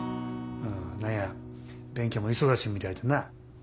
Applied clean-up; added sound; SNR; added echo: none; Acoustic guitar; 9 dB; none.